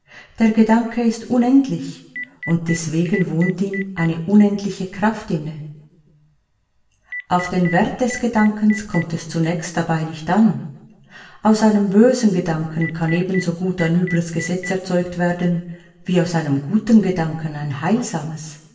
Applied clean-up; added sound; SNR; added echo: none; Telephone; 14 dB; reverberation time 0.9 s.